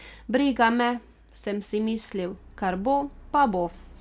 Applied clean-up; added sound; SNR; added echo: none; none; none; none.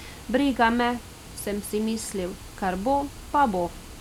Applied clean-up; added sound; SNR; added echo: none; Water; 16 dB; none.